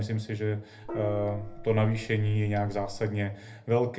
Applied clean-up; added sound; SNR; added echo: none; Gong; 11 dB; reverberation time 0.3 s.